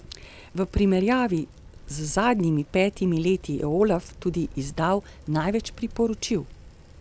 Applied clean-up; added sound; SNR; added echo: none; Bicycle; 18 dB; none.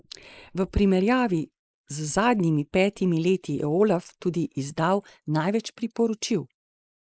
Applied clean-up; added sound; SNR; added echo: neural mask model Resemble Enhance denoiser.